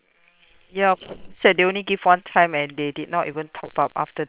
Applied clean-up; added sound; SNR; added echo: neural separator model SepFormer WHAM!.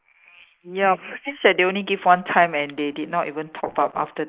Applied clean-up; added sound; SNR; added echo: neural mask model Resemble Enhance denoiser.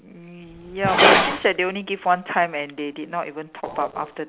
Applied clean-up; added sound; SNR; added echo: none; Glass; 0 dB; none.